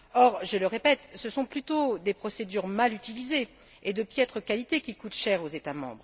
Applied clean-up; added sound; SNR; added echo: none; none; none; none.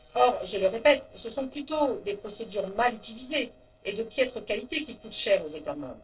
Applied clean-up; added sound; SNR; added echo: neural separator model SepFormer DNS4.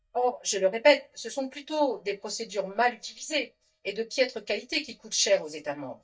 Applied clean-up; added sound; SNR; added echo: neural mask model DeepFilterNet 3.